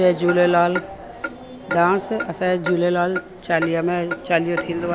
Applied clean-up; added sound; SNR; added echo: none; Clock; 11 dB; none.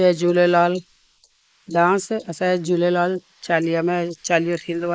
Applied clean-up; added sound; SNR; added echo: neural mask model Resemble Enhance denoiser.